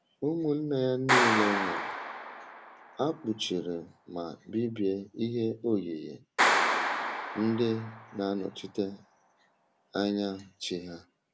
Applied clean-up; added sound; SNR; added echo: none; Clapping; 1 dB; none.